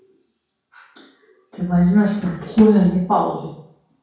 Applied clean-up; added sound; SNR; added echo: none; Drawer open or close; 20 dB; reverberation time 0.5 s.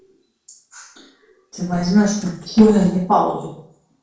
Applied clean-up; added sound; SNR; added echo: neural separator model SepFormer DNS4.